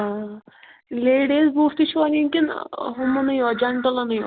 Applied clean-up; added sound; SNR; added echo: none; none; none; none.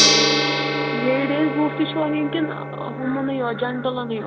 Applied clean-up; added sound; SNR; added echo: none; Gong; -1 dB; none.